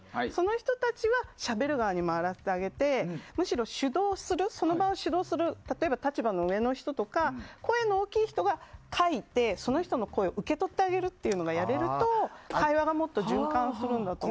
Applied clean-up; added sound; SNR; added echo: none; none; none; none.